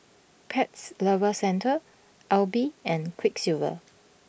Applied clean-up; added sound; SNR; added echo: none; none; none; none.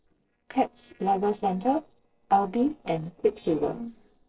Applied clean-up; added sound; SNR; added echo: neural separator model SepFormer DNS4.